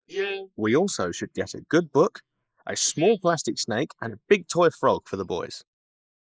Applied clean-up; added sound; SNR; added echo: neural mask model Resemble Enhance denoiser.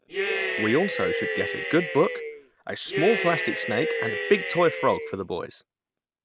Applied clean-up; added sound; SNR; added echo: none; Cheering; 3 dB; none.